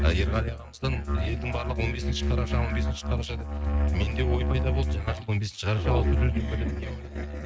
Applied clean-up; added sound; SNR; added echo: neural mask model RNNoise.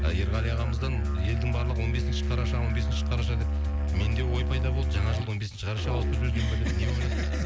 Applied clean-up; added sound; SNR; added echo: none; Musical instrument; -4 dB; none.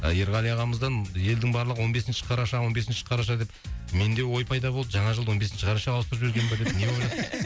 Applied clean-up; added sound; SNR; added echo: none; none; none; none.